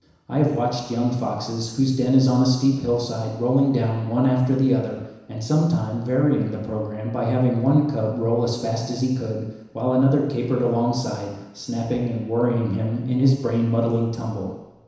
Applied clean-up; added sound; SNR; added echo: none; none; none; reverberation time 1.0 s.